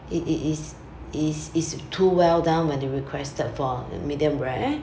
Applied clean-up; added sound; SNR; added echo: none; none; none; none.